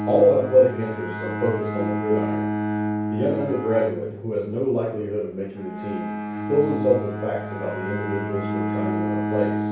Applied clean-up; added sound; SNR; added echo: none; Bowed string instrument; 4 dB; reverberation time 0.6 s.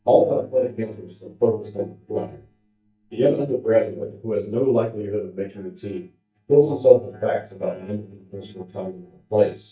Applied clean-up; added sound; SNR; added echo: neural mask model DeepFilterNet 3.